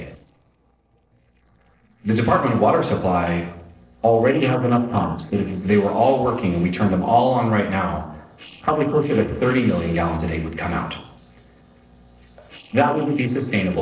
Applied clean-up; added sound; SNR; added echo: neural separator model SepFormer DNS4.